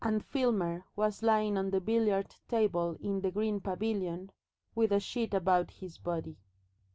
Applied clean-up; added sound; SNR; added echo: none; none; none; none.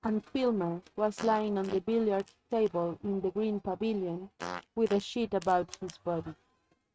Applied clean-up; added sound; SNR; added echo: neural mask model RNNoise.